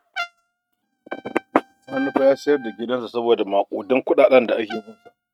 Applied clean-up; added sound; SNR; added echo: neural mask model RNNoise.